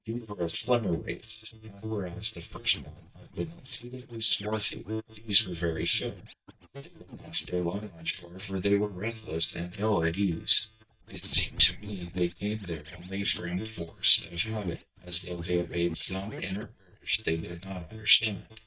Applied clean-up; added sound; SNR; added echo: neural mask model DeepFilterNet 3.